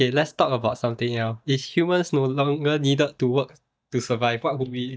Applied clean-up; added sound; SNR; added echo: neural mask model DeepFilterNet 3.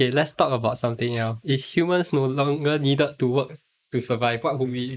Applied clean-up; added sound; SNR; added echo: neural mask model Resemble Enhance denoiser.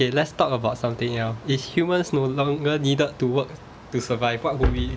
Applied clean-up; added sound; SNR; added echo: none; none; none; none.